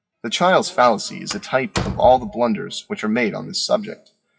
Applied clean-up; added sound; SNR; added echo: classical method WPE with log-MMSE.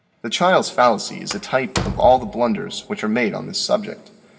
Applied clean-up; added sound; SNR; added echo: none; Slam; 10 dB; reverberation time 1.6 s.